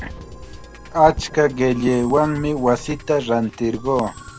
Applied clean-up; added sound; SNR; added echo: none; Musical instrument; 16 dB; none.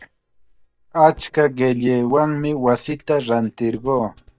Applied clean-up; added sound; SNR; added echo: neural mask model DeepFilterNet 3.